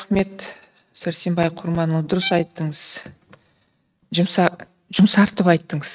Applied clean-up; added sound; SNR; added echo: neural mask model RNNoise.